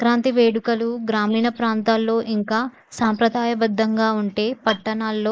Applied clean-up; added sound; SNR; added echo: neural mask model Resemble Enhance denoiser.